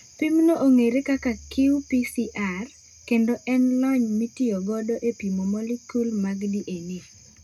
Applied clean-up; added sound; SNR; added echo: none; none; none; reverberation time 0.2 s.